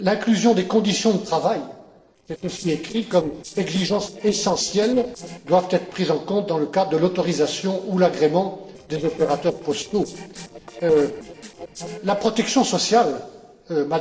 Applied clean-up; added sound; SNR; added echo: neural separator model SepFormer DNS4.